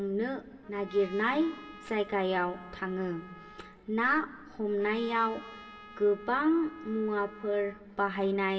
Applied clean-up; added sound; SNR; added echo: none; Trumpet; 19 dB; reverberation time 2.9 s.